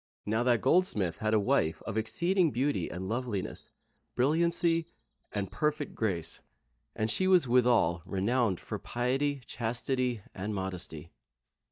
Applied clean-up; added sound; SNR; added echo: neural mask model DeepFilterNet 3.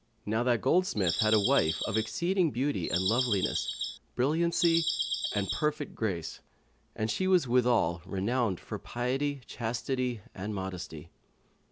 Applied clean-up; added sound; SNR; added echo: none; Bird vocalization, bird call, bird song; 3 dB; none.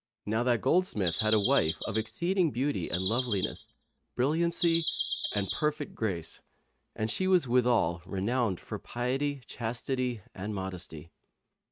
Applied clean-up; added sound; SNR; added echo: neural mask model RNNoise.